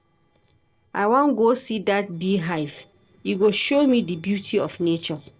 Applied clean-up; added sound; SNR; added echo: neural separator model SepFormer DNS4.